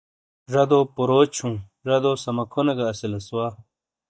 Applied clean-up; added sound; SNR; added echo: neural mask model DeepFilterNet 3.